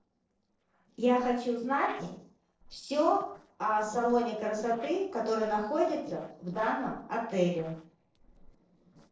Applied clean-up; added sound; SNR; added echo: neural separator model SepFormer DNS4.